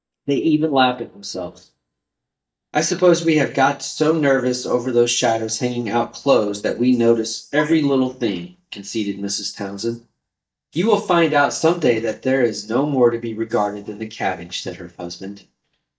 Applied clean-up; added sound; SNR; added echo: neural mask model DeepFilterNet 3.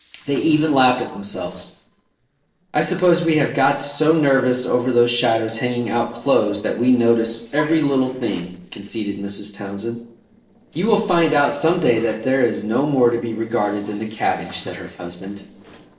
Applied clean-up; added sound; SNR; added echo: neural separator model SepFormer DNS4.